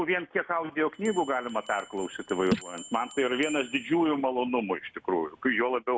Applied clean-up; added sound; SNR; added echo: none; Bell; 18 dB; none.